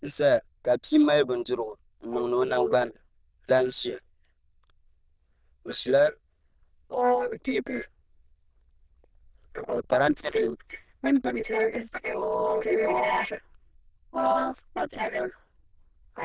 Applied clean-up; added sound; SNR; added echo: neural diffusion model UNIVERSE++.